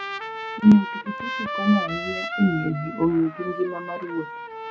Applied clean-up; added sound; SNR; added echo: none; Trumpet; 8 dB; none.